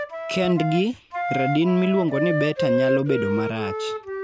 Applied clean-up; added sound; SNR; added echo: none; Wind instrument, woodwind instrument; 3 dB; none.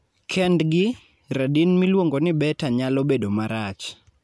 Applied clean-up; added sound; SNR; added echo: none; none; none; none.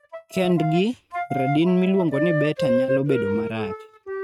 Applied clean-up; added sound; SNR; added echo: neural mask model RNNoise.